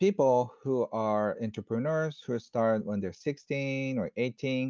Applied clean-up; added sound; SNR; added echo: none; none; none; none.